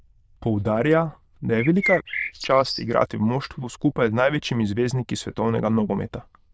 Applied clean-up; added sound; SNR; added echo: neural diffusion model UNIVERSE++.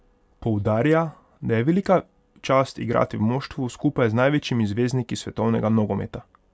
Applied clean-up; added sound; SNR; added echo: none; none; none; none.